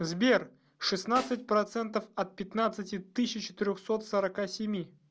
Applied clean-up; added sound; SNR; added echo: none; Snare drum; 16 dB; none.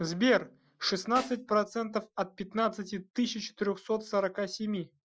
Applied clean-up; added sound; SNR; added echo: classical method Wiener filter.